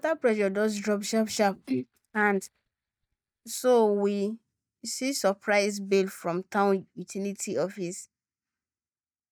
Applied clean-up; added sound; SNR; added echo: neural mask model DeepFilterNet 3.